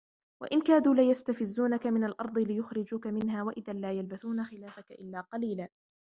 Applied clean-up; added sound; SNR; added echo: none; none; none; none.